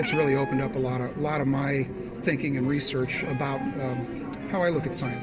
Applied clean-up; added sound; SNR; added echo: none; Meow; 14 dB; reverberation time 1.6 s.